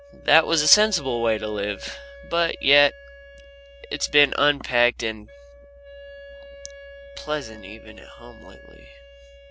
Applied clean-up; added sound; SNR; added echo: none; Wind instrument, woodwind instrument; 19 dB; none.